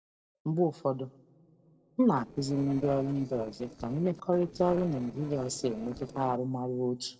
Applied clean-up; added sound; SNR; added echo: neural separator model SepFormer DNS4.